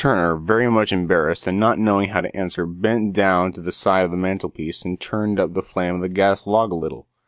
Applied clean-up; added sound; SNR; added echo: none; none; none; none.